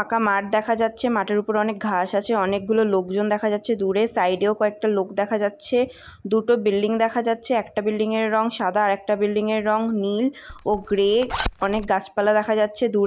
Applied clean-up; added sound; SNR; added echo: none; Zipper (clothing); 10 dB; none.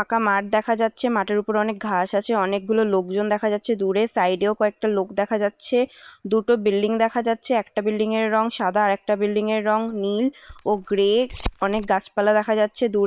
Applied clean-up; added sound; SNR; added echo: neural separator model SepFormer WHAM!.